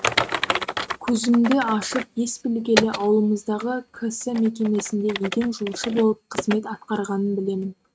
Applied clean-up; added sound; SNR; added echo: neural mask model RNNoise.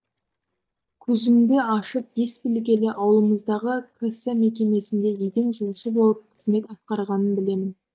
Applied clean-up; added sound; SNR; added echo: neural mask model DeepFilterNet 3.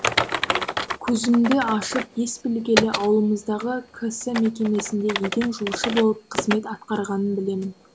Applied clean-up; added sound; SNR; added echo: none; Typing; 6 dB; none.